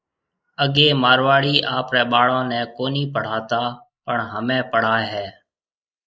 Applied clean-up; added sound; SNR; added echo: neural mask model Resemble Enhance denoiser.